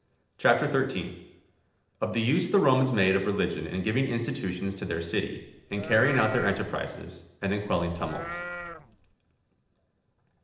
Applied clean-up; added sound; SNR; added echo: neural separator model SepFormer DNS4.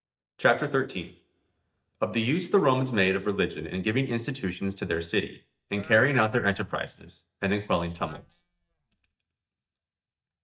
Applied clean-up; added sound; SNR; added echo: neural mask model DeepFilterNet 3.